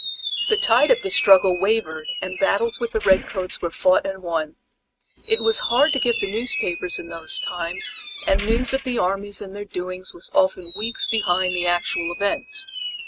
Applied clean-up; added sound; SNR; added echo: neural mask model RNNoise.